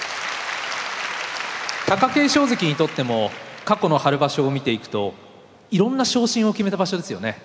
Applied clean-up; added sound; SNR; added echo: none; none; none; none.